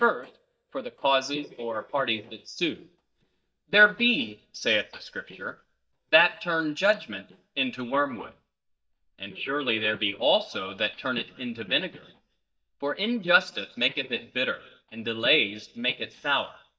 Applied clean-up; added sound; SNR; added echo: neural mask model DeepFilterNet 3.